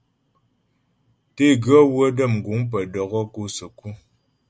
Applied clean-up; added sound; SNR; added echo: none; none; none; none.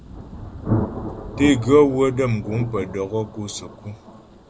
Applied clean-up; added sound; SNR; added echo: none; Thunder; 8 dB; none.